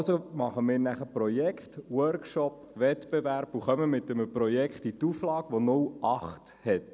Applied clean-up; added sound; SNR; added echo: none; none; none; none.